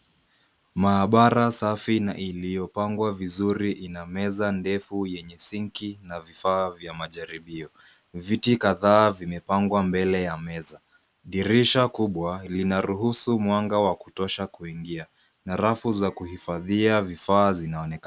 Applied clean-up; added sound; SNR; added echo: none; none; none; none.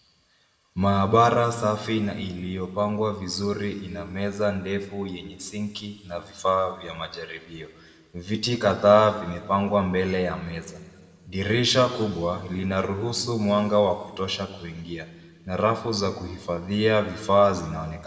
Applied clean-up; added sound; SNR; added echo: none; none; none; reverberation time 1.7 s.